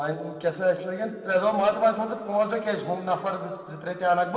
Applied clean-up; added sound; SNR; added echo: none; none; none; reverberation time 2.3 s.